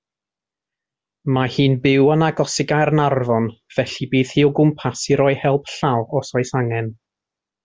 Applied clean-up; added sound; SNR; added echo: none; none; none; none.